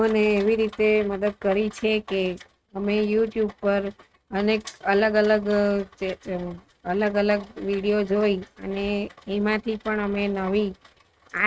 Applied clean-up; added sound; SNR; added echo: neural mask model RNNoise.